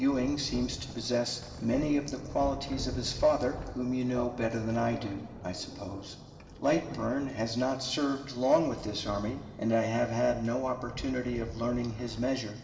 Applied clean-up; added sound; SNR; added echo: none; Thunder; 12 dB; reverberation time 1.9 s.